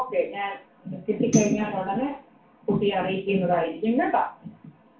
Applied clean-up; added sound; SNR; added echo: none; Tambourine; 15 dB; reverberation time 0.3 s.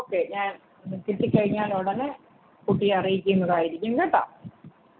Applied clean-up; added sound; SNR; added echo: none; none; none; none.